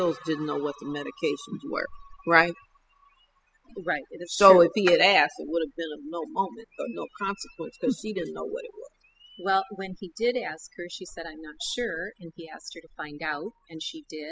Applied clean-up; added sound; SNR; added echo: classical method spectral subtraction.